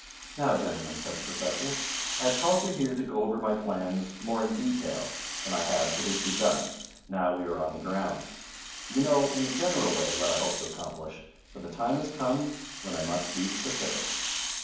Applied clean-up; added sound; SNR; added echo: none; Rattle (instrument); 5 dB; reverberation time 1.2 s.